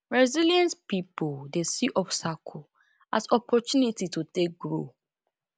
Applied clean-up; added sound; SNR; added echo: none; none; none; none.